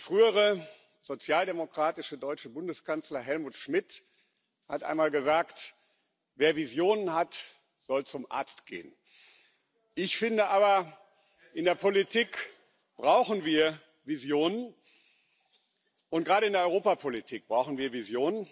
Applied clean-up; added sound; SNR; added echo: none; none; none; none.